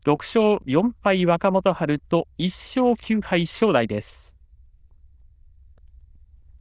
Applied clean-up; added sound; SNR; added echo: neural diffusion model UNIVERSE++.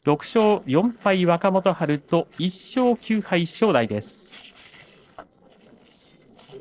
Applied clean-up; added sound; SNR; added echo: neural separator model SepFormer DNS4.